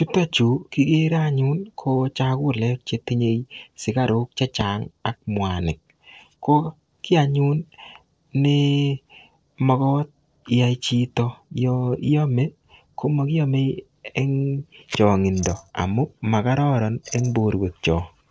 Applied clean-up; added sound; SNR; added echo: neural separator model SepFormer DNS4.